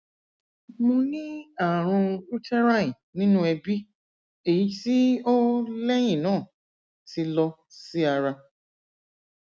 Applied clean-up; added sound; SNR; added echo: none; none; none; none.